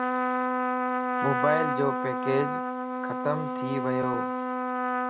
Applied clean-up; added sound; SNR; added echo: none; Trumpet; -3 dB; none.